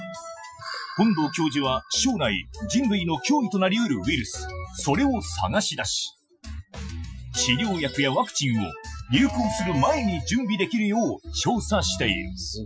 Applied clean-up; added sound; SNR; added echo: classical method Wiener filter.